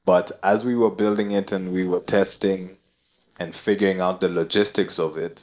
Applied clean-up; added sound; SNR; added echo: neural separator model SepFormer DNS4.